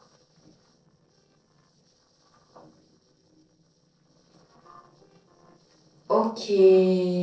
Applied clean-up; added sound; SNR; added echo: neural separator model SepFormer DNS4.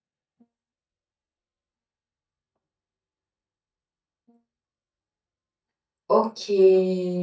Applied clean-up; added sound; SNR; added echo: neural mask model DeepFilterNet 3.